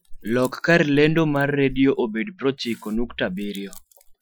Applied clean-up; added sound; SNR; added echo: classical method Wiener filter.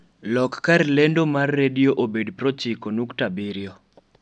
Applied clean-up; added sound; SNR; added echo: none; none; none; none.